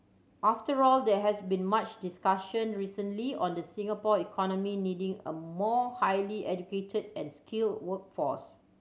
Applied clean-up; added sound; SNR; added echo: none; none; none; none.